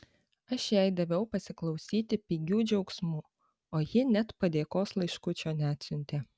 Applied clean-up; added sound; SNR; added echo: none; none; none; none.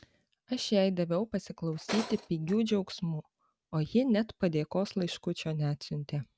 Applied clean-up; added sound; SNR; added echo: none; Tools; 11 dB; none.